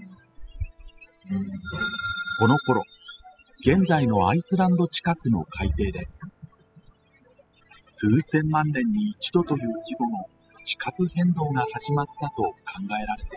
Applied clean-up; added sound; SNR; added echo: classical method spectral subtraction.